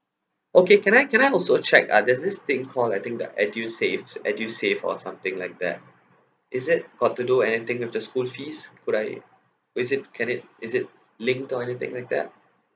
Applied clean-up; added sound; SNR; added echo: none; none; none; none.